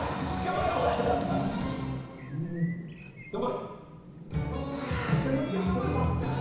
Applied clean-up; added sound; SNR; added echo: none; Chirp, tweet; 14 dB; reverberation time 1.0 s.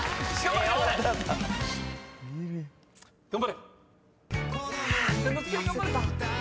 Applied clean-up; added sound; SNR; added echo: none; none; none; none.